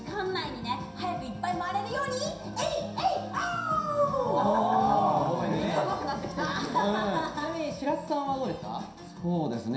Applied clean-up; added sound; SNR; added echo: none; none; none; reverberation time 0.7 s.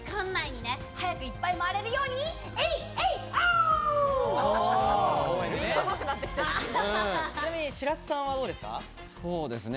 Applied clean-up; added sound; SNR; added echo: none; none; none; none.